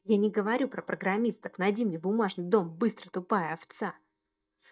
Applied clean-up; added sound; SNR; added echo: neural mask model DeepFilterNet 3.